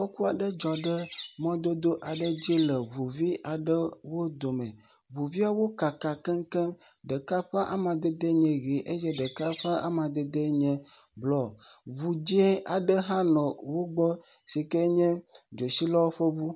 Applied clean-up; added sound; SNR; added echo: none; Bird; 17 dB; none.